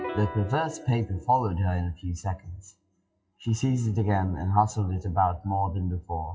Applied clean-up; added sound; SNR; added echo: classical method WPE with log-MMSE.